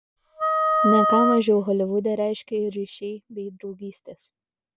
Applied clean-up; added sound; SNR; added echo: none; Wind instrument, woodwind instrument; -3 dB; none.